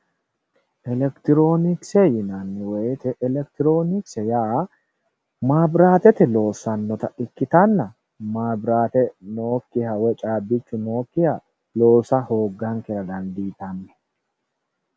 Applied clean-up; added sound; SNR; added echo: none; none; none; none.